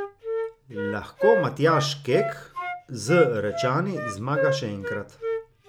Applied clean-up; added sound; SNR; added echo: none; Wind instrument, woodwind instrument; 4 dB; none.